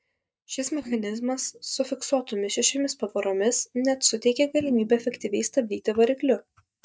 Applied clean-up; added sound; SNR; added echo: neural mask model DeepFilterNet 3.